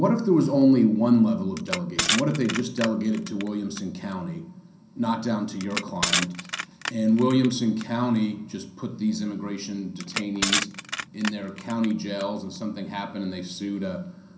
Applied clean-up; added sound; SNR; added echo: none; Crushing; 7 dB; reverberation time 0.6 s.